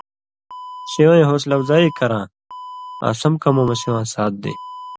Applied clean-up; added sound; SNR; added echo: none; Alarm; 17 dB; none.